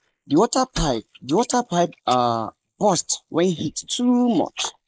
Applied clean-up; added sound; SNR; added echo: neural mask model Resemble Enhance denoiser.